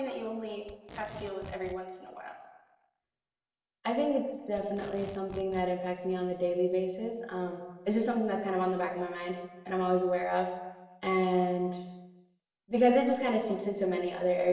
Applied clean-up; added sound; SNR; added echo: none; Packing tape, duct tape; 17 dB; reverberation time 1.0 s.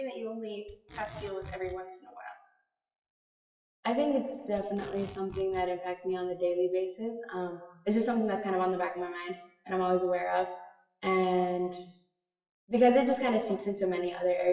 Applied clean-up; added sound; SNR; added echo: classical method WPE with log-MMSE.